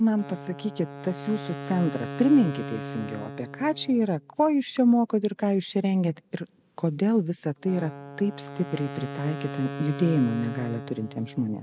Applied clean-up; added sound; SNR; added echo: none; Wind instrument, woodwind instrument; 12 dB; none.